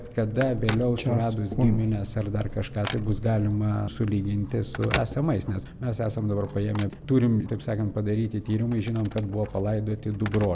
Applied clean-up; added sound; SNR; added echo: none; Clock + Telephone; 10 dB; none.